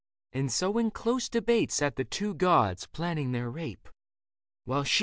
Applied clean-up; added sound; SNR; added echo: none; none; none; none.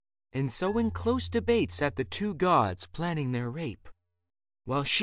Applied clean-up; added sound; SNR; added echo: none; Marimba, xylophone; 15 dB; none.